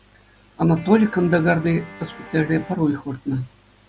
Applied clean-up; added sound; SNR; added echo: none; Guitar; 18 dB; none.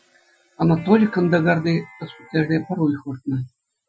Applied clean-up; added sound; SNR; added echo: classical method Wiener filter.